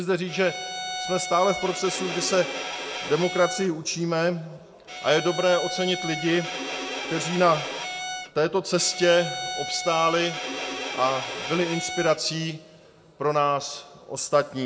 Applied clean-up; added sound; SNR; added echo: none; Bowed string instrument; 7 dB; reverberation time 0.8 s.